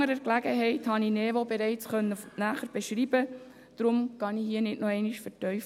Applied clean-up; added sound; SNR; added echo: none; none; none; none.